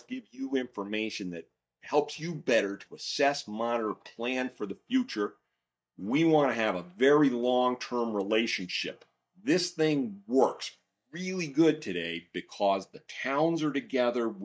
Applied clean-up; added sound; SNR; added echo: neural mask model DeepFilterNet 3.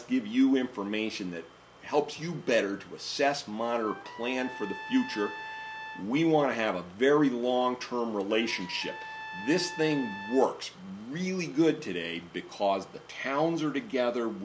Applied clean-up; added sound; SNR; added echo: none; Trumpet; 14 dB; none.